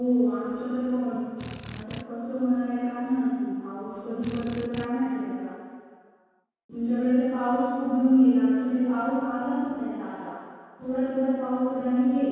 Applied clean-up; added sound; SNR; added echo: none; Drill; 12 dB; reverberation time 2.0 s.